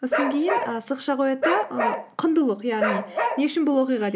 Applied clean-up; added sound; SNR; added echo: none; Bark; 3 dB; none.